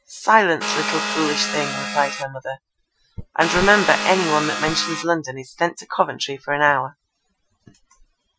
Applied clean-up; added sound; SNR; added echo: classical method Wiener filter.